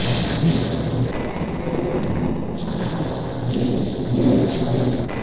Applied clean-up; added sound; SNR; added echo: neural separator model SepFormer DNS4.